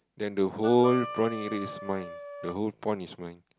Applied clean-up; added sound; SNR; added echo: none; Harmonica; 10 dB; none.